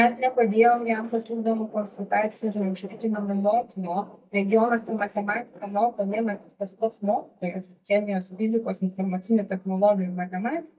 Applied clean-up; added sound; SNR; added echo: neural mask model DeepFilterNet 3.